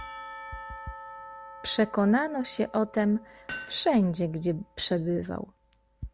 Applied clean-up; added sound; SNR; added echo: none; Hammer + Church bell / Percussion; 16 dB; none.